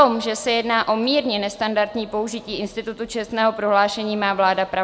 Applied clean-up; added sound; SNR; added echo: none; none; none; none.